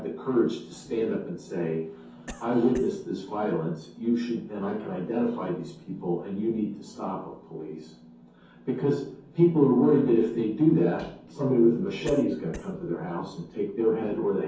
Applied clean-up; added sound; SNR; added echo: none; Cough; 18 dB; reverberation time 0.6 s.